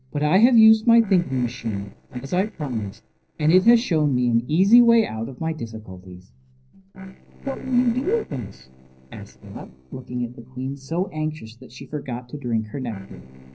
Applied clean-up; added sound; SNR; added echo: neural separator model SepFormer DNS4.